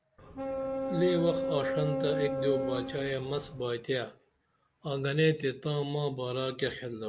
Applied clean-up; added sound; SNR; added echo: none; Boat, Water vehicle; 1 dB; none.